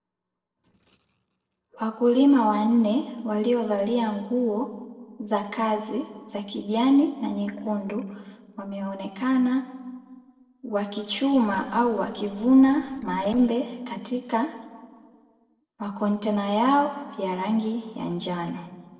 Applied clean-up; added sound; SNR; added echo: neural separator model SepFormer DNS4.